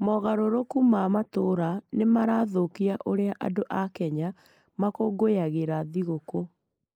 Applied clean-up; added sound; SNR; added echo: neural mask model Resemble Enhance denoiser.